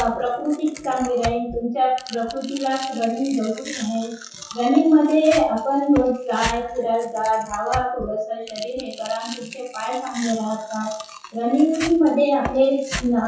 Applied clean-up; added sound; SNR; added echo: classical method WPE with log-MMSE.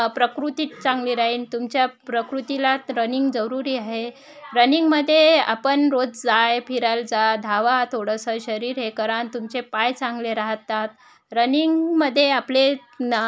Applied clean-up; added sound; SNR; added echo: none; none; none; none.